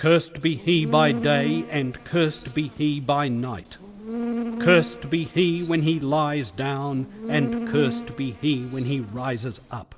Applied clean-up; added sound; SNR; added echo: none; Insect; 9 dB; none.